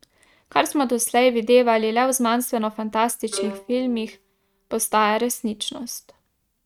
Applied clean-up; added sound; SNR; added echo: neural mask model RNNoise.